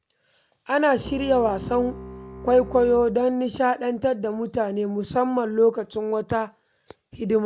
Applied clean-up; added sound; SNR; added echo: none; Bowed string instrument; 15 dB; none.